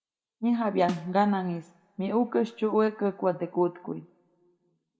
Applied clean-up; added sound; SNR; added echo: none; Snare drum; 15 dB; reverberation time 0.6 s.